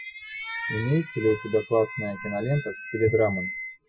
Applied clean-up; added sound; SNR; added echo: classical method Wiener filter.